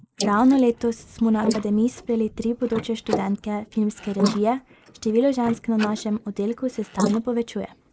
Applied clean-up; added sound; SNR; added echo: neural mask model Resemble Enhance denoiser.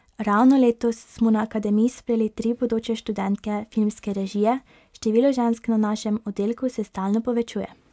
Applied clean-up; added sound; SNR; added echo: none; none; none; none.